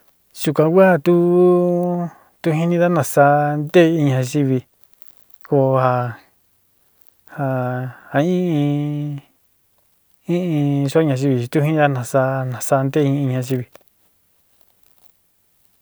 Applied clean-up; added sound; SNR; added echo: none; none; none; none.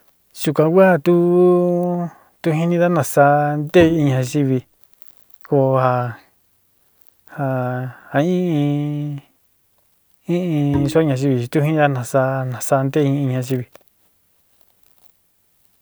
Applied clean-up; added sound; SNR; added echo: none; Bowed string instrument; 12 dB; none.